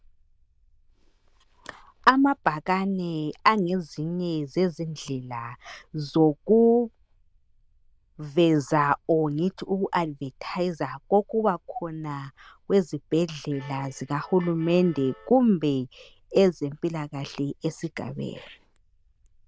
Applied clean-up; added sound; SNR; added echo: neural diffusion model UNIVERSE++.